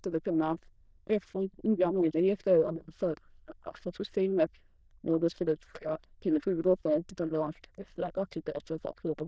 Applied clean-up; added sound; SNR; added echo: neural diffusion model UNIVERSE++.